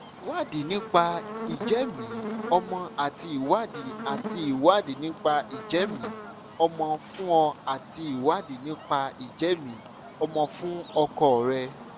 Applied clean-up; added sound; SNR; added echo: none; Buzz; 12 dB; none.